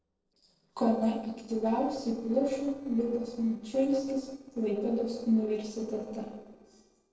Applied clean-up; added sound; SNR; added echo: neural separator model SepFormer DNS4.